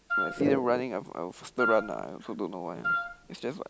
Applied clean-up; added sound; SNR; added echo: none; Wind instrument, woodwind instrument; 2 dB; none.